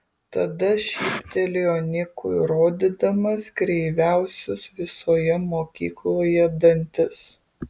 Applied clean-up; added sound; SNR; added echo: none; none; none; none.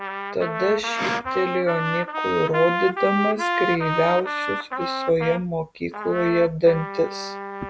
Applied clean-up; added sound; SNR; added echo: none; Trumpet; 4 dB; none.